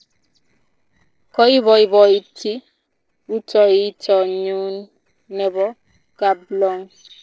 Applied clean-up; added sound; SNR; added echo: neural separator model SepFormer DNS4.